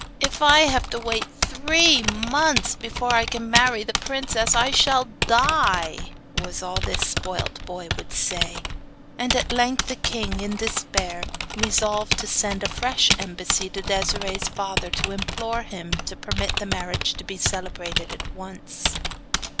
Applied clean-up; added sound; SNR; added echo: none; Typing; 3 dB; none.